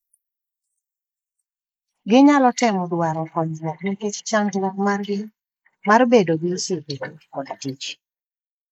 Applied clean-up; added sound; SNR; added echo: neural mask model Resemble Enhance denoiser.